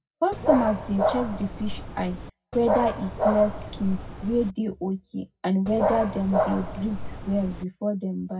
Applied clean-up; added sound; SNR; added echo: none; Dog; 2 dB; reverberation time 0.4 s.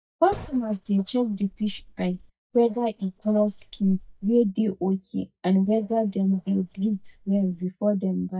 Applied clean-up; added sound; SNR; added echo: neural mask model DeepFilterNet 3.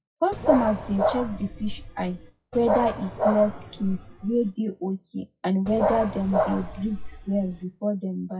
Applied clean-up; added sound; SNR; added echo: classical method WPE with log-MMSE.